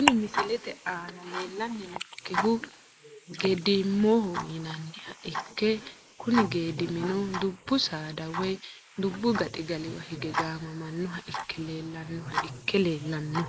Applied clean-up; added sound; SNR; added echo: neural mask model Resemble Enhance denoiser.